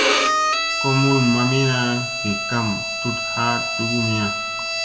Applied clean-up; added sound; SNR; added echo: none; Bowed string instrument; 0 dB; reverberation time 1.1 s.